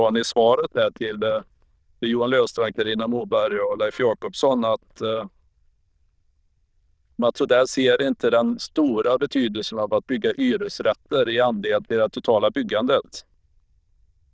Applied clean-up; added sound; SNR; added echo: neural diffusion model UNIVERSE++.